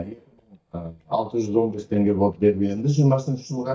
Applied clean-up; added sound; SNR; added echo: neural mask model DeepFilterNet 3.